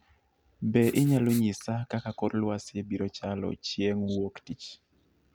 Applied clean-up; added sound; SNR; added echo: none; Writing; 15 dB; none.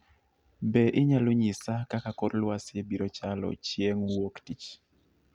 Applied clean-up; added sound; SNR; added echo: none; none; none; none.